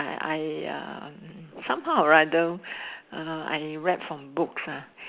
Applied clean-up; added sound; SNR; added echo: none; none; none; none.